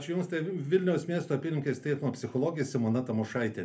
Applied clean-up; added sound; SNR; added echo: none; none; none; reverberation time 0.3 s.